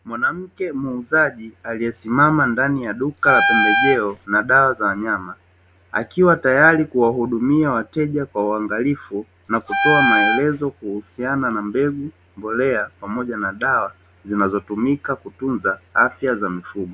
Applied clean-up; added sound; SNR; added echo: none; Wind instrument, woodwind instrument; -1 dB; none.